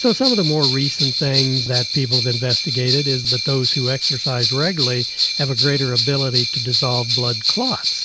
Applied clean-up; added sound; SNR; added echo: none; Bell; 0 dB; none.